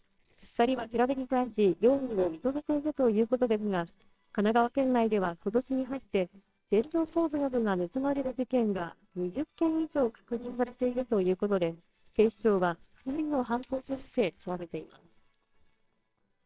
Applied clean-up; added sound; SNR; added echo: neural separator model SepFormer WHAMR!.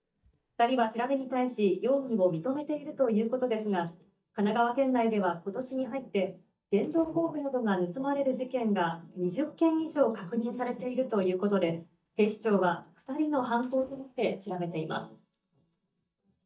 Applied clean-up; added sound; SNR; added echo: neural mask model DeepFilterNet 3.